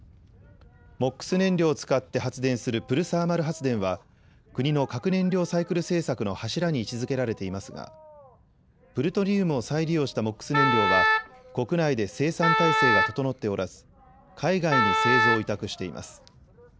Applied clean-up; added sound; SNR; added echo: none; Wind instrument, woodwind instrument; -3 dB; none.